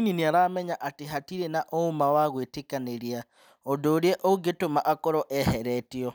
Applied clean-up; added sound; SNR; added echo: none; none; none; none.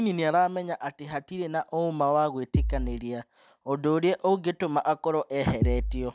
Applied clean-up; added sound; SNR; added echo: none; Bass drum; -1 dB; none.